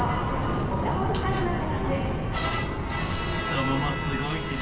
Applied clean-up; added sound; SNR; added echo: none; Fire; -1 dB; reverberation time 0.2 s.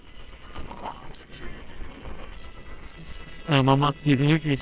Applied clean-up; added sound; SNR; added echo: neural separator model SepFormer WHAMR!.